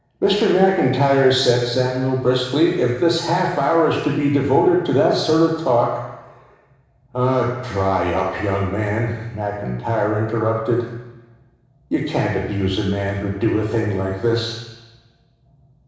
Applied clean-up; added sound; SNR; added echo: none; none; none; reverberation time 1.0 s.